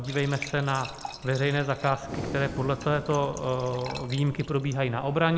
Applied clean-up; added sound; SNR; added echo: none; Breathing + Fill (with liquid) / Trickle, dribble / Glass; 13 dB; none.